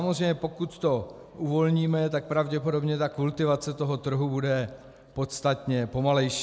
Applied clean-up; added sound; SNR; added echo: none; none; none; none.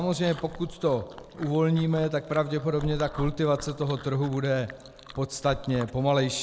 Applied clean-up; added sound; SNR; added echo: none; Chewing, mastication; 15 dB; none.